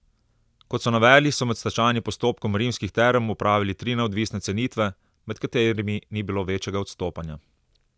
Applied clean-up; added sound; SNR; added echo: none; none; none; none.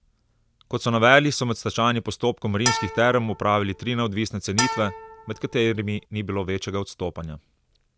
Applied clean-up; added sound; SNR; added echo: none; Bowed string instrument; 7 dB; none.